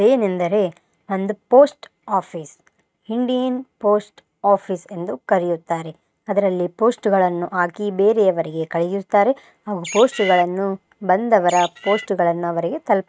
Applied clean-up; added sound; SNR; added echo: neural mask model RNNoise.